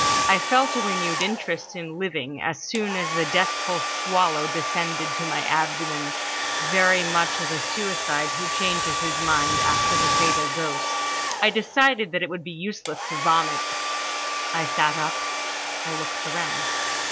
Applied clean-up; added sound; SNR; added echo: none; Domestic sounds, home sounds; 0 dB; none.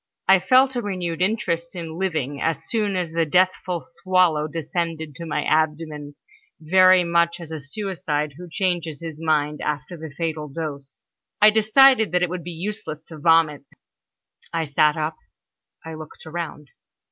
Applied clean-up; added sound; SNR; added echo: none; none; none; none.